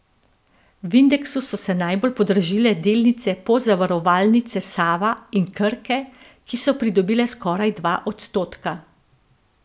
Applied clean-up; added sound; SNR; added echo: none; none; none; none.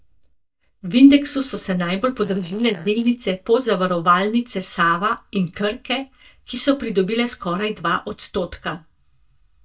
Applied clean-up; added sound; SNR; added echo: neural mask model DeepFilterNet 3.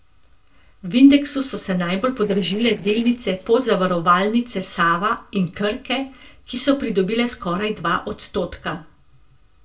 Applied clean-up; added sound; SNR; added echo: neural separator model SepFormer DNS4.